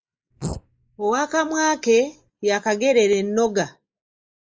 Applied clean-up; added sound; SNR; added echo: neural mask model Resemble Enhance denoiser.